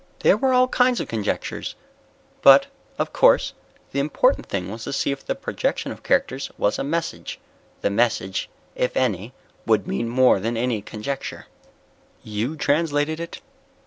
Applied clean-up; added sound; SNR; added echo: none; none; none; none.